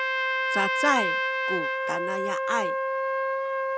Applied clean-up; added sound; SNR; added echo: none; Trumpet; -5 dB; none.